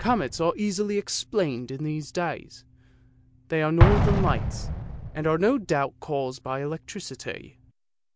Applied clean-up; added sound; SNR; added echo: none; Explosion; 1 dB; none.